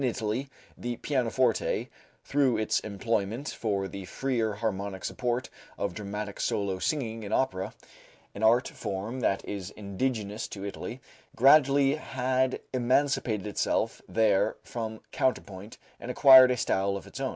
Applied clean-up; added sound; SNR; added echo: none; none; none; none.